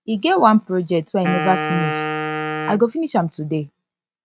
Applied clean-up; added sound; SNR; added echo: neural mask model RNNoise.